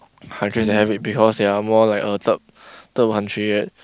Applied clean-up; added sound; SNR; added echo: none; Bowed string instrument; 13 dB; none.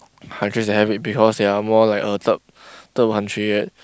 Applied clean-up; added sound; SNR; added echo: none; none; none; none.